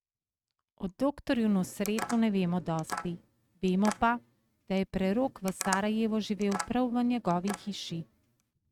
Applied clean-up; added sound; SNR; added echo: neural mask model RNNoise.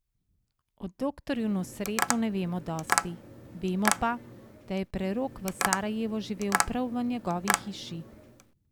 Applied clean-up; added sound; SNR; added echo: none; Tap; 2 dB; none.